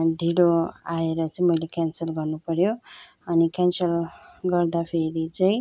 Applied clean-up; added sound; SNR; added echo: none; none; none; none.